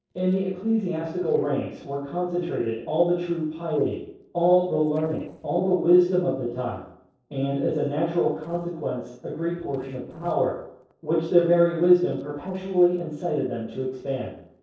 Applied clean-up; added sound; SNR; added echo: neural separator model SepFormer DNS4.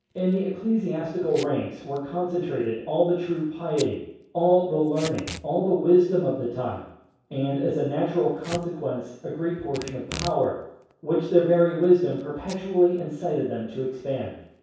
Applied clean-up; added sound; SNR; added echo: none; Packing tape, duct tape / Tearing; 20 dB; reverberation time 0.7 s.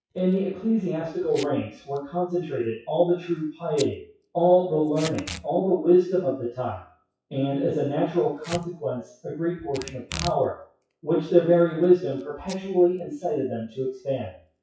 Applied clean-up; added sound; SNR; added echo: classical method WPE with log-MMSE.